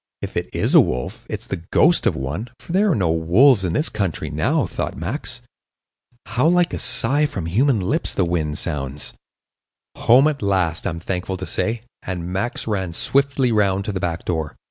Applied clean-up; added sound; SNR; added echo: none; none; none; none.